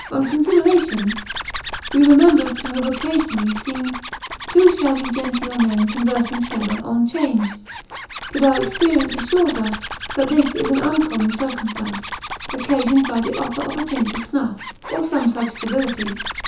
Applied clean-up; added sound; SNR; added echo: none; Zipper (clothing); 11 dB; reverberation time 0.7 s.